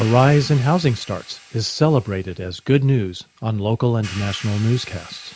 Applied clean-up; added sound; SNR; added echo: none; Hi-hat; 20 dB; none.